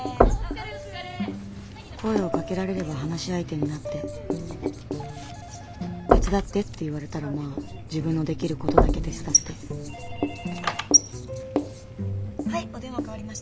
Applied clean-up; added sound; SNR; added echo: none; Writing + Knock / Wood; -3 dB; none.